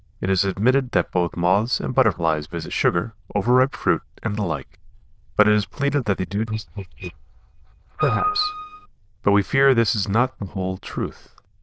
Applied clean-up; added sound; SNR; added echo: neural diffusion model UNIVERSE++.